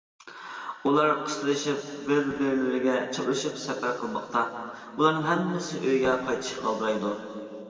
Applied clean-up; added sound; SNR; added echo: none; none; none; reverberation time 2.3 s.